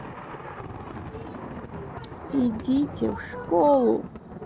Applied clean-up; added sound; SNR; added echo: none; Thunder; 11 dB; none.